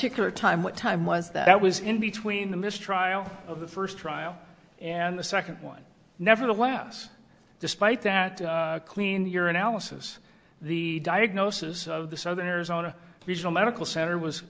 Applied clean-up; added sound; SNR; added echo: none; none; none; none.